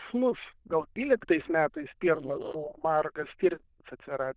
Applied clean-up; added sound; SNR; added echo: neural diffusion model UNIVERSE++.